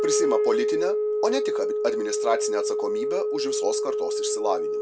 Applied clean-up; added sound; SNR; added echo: none; Wind instrument, woodwind instrument; -4 dB; none.